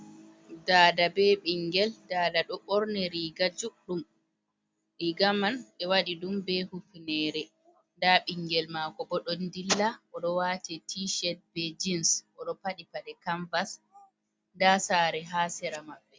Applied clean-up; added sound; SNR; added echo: none; none; none; none.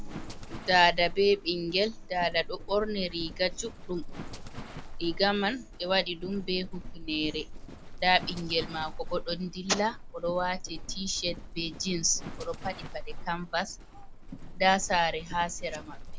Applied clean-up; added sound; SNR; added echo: none; Livestock, farm animals, working animals; 8 dB; none.